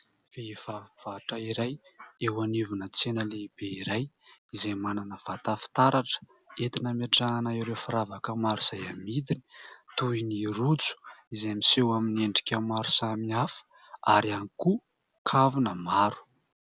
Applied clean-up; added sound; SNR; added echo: none; none; none; none.